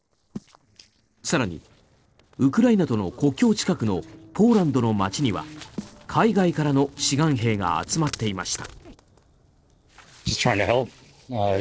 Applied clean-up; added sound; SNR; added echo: neural separator model SepFormer DNS4.